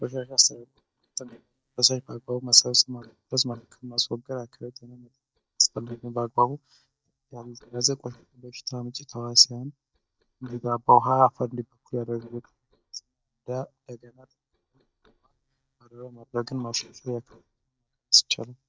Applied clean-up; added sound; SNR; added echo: neural mask model DeepFilterNet 3.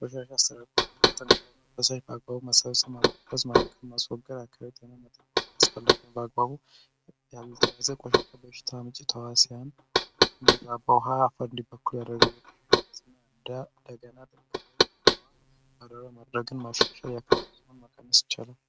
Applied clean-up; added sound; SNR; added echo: neural mask model RNNoise.